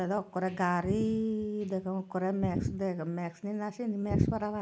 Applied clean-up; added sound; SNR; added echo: none; none; none; none.